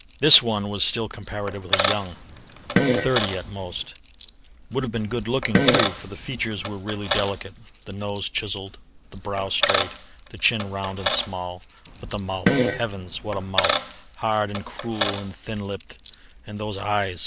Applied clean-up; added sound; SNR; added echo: none; Coin (dropping) + Fart; 1 dB; none.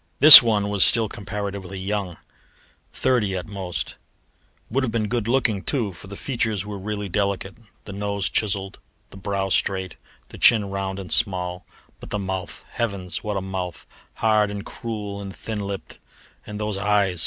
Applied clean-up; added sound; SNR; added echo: none; none; none; none.